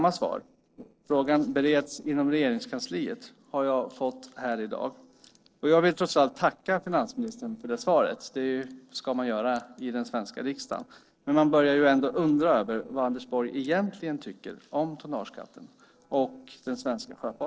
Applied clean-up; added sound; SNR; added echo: neural separator model SepFormer DNS4.